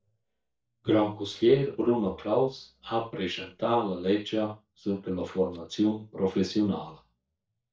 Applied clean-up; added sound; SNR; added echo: neural mask model DeepFilterNet 3.